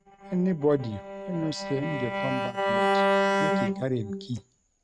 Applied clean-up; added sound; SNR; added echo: neural mask model RNNoise.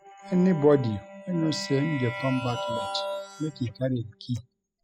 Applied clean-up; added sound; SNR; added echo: classical method spectral subtraction.